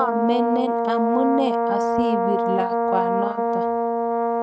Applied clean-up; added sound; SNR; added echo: neural mask model RNNoise.